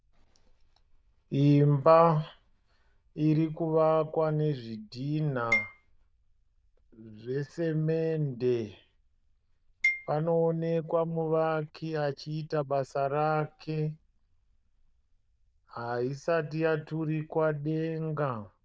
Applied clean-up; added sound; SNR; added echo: neural diffusion model UNIVERSE++.